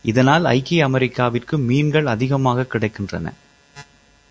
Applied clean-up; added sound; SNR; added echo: none; none; none; none.